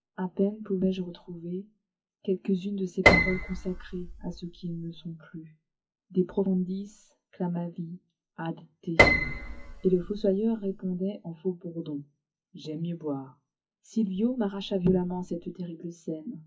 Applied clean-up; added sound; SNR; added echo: classical method WPE with log-MMSE.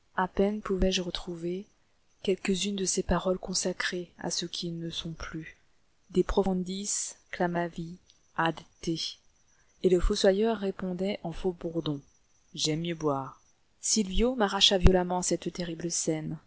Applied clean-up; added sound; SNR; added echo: none; none; none; none.